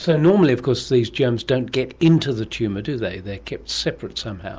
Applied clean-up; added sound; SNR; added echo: none; none; none; none.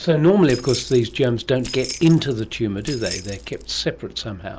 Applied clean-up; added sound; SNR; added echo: none; Keys jangling; 15 dB; none.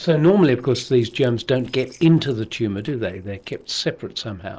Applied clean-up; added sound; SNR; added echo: neural separator model SepFormer DNS4.